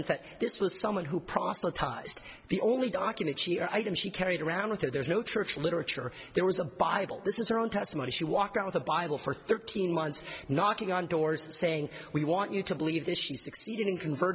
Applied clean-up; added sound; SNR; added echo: none; none; none; none.